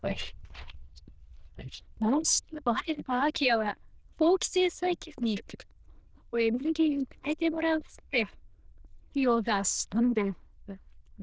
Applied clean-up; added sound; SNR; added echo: neural diffusion model UNIVERSE++.